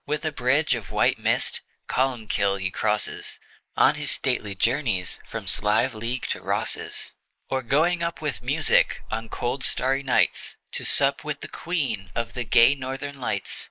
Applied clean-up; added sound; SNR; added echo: neural mask model Resemble Enhance denoiser.